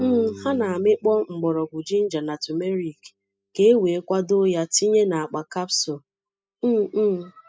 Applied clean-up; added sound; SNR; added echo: classical method spectral subtraction.